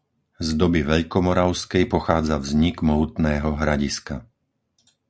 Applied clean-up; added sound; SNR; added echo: none; none; none; none.